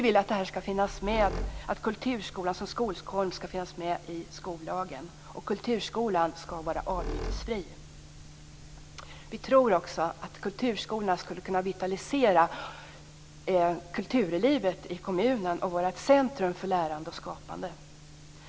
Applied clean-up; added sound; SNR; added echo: none; Squeak; 10 dB; none.